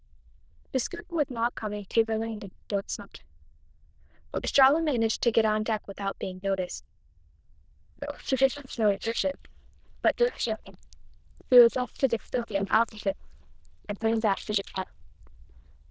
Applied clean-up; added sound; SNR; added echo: neural diffusion model UNIVERSE++.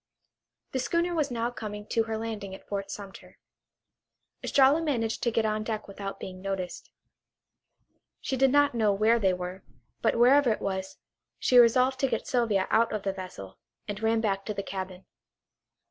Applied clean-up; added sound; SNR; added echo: none; none; none; none.